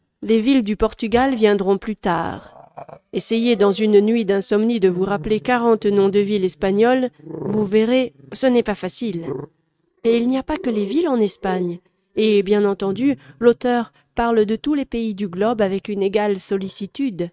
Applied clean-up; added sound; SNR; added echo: neural mask model RNNoise.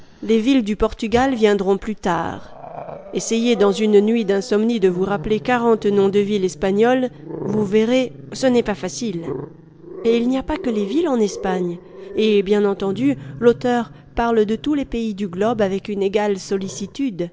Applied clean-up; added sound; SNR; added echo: none; Growling; 15 dB; none.